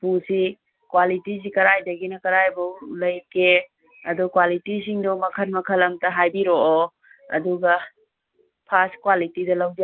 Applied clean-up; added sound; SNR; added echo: none; none; none; none.